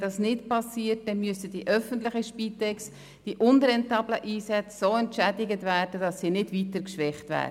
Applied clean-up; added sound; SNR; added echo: none; none; none; none.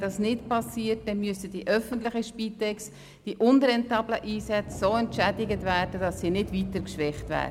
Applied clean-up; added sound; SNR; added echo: none; Sliding door; 14 dB; none.